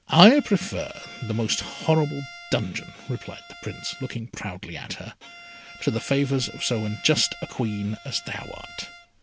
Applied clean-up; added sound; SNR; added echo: none; Bowed string instrument; 19 dB; none.